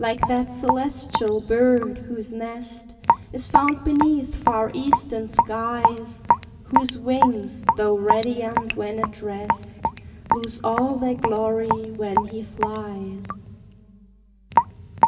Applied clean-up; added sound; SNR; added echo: none; Raindrop / Drip; 0 dB; reverberation time 2.6 s.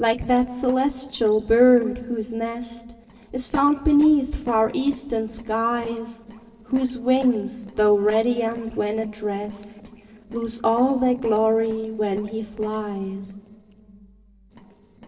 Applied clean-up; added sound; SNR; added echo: neural separator model SepFormer DNS4.